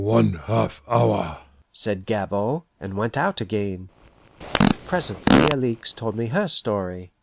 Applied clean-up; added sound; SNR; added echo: none; Fart; -2 dB; none.